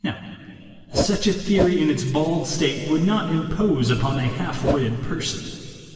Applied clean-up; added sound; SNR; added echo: none; Whoosh, swoosh, swish; 3 dB; reverberation time 2.6 s.